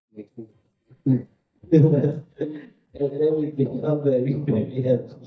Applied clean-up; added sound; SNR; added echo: neural mask model DeepFilterNet 3.